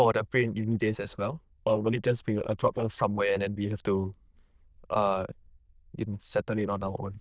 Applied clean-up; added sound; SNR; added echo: neural diffusion model UNIVERSE++.